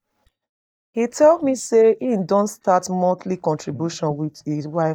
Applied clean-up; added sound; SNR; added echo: neural mask model DeepFilterNet 3.